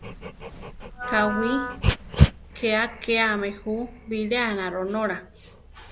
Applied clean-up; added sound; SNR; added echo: none; Dog + Wind instrument, woodwind instrument; 1 dB; none.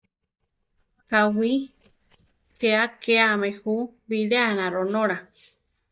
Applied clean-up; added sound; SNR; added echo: neural mask model DeepFilterNet 3.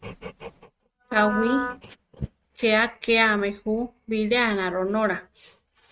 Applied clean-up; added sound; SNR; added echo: neural mask model RNNoise.